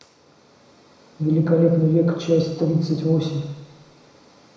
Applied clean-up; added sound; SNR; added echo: none; none; none; reverberation time 1.0 s.